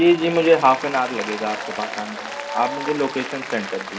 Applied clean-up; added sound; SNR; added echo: none; Applause; 9 dB; reverberation time 2.1 s.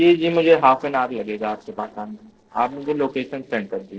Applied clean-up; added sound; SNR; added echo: neural separator model SepFormer DNS4.